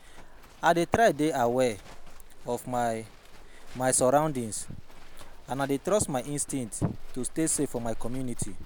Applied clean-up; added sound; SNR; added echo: none; Livestock, farm animals, working animals; 10 dB; none.